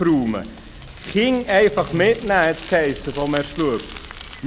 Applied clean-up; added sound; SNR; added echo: none; Bicycle; 16 dB; none.